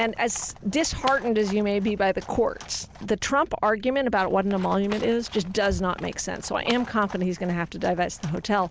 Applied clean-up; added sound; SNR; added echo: none; Livestock, farm animals, working animals; 18 dB; none.